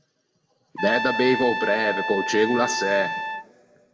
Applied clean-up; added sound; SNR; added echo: none; Trumpet; 4 dB; reverberation time 1.0 s.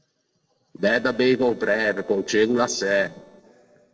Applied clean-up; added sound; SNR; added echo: neural separator model SepFormer DNS4.